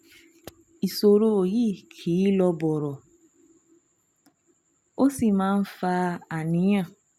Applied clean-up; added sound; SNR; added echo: none; none; none; none.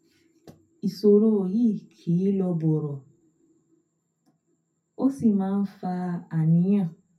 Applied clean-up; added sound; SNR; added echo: none; none; none; reverberation time 0.3 s.